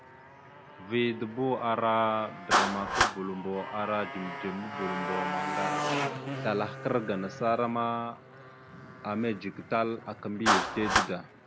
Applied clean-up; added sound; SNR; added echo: none; Motorcycle + Clapping; 1 dB; none.